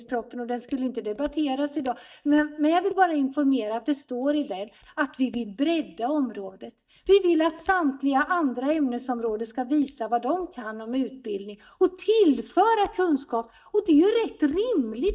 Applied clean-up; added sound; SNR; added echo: neural mask model DeepFilterNet 3.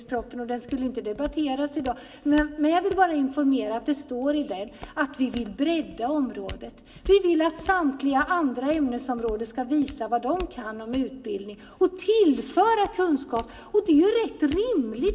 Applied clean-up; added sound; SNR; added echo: none; Walk, footsteps; 20 dB; reverberation time 1.8 s.